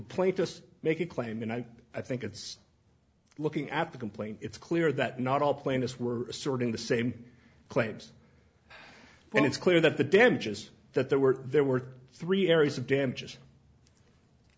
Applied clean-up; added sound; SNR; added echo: none; none; none; none.